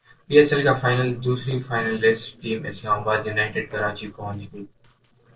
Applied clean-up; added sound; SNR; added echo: neural separator model SepFormer DNS4.